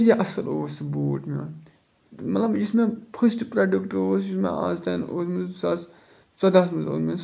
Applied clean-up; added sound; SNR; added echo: none; none; none; none.